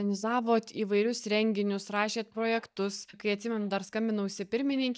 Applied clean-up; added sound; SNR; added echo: neural mask model DeepFilterNet 3.